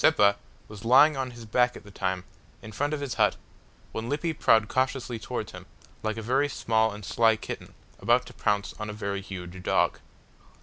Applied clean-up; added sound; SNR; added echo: none; none; none; none.